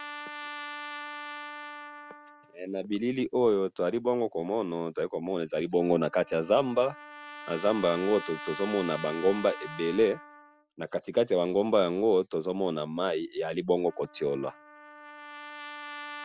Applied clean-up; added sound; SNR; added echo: none; Trumpet; 15 dB; none.